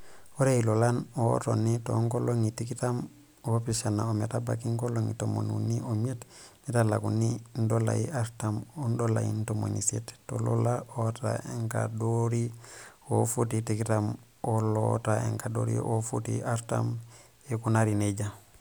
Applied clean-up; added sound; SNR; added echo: none; none; none; none.